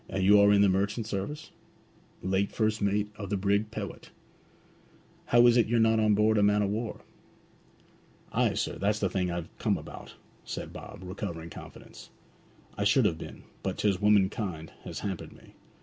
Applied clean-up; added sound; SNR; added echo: none; none; none; none.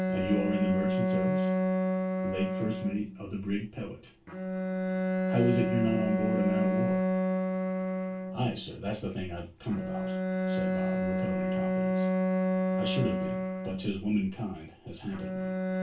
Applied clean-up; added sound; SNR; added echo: none; Bowed string instrument; -4 dB; reverberation time 0.2 s.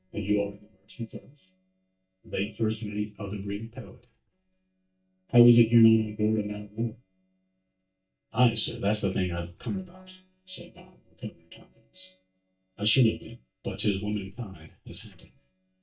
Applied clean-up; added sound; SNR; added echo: neural mask model DeepFilterNet 3.